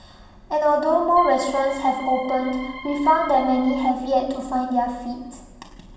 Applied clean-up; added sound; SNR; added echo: none; Organ; 15 dB; reverberation time 1.1 s.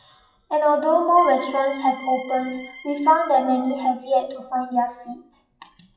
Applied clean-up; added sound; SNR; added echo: classical method WPE with log-MMSE.